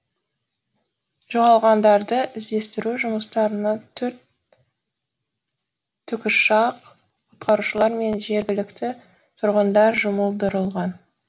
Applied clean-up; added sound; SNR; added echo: none; none; none; none.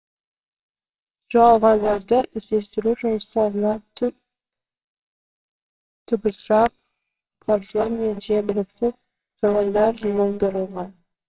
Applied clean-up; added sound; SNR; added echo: neural separator model SepFormer WHAMR!.